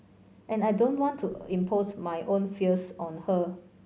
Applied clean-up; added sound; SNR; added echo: none; none; none; none.